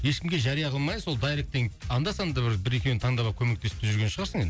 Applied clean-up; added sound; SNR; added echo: none; none; none; none.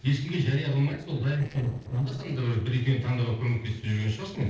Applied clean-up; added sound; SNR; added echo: neural separator model SepFormer DNS4.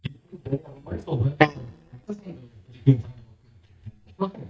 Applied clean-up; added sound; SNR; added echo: neural mask model DeepFilterNet 3.